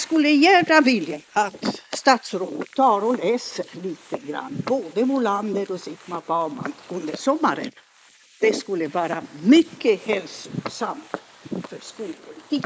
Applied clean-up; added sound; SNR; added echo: neural mask model Resemble Enhance denoiser.